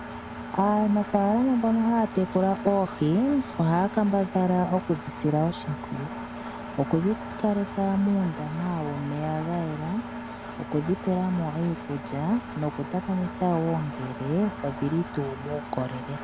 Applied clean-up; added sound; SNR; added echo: none; Engine; 10 dB; none.